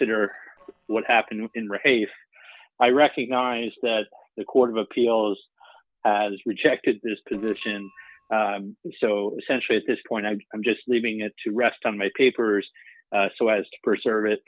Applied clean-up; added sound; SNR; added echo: neural separator model SepFormer DNS4.